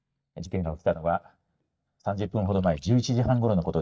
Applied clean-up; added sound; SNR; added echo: neural mask model DeepFilterNet 3.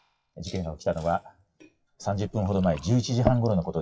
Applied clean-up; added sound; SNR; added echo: classical method WPE with log-MMSE.